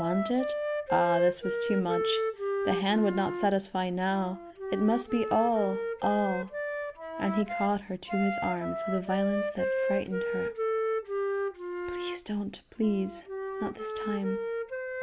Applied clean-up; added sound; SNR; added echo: none; Wind instrument, woodwind instrument; 2 dB; none.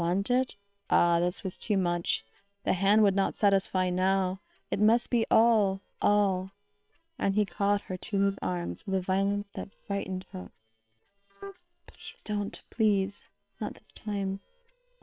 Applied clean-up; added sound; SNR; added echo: neural separator model SepFormer WHAM!.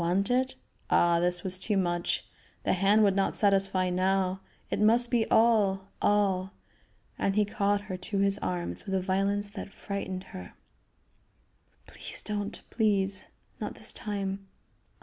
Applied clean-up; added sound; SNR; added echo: none; none; none; none.